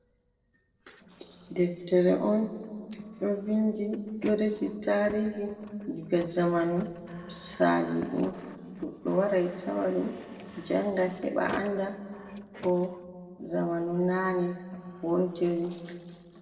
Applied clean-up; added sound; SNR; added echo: neural separator model SepFormer DNS4.